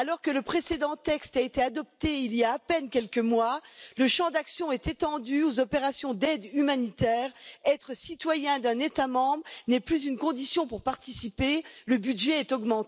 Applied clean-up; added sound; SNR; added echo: none; none; none; none.